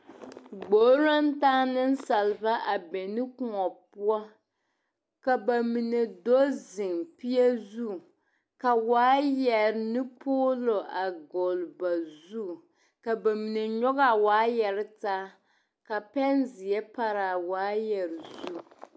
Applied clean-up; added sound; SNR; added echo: none; none; none; none.